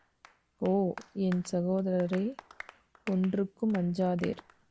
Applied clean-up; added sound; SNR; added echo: none; Applause; 19 dB; none.